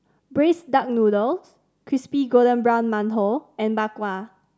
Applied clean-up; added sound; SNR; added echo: none; none; none; none.